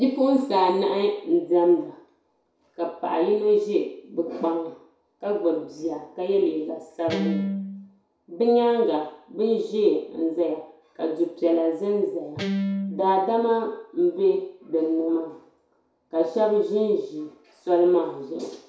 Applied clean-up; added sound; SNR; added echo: none; Guitar; 4 dB; reverberation time 0.6 s.